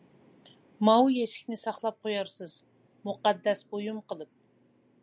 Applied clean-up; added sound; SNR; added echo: none; none; none; none.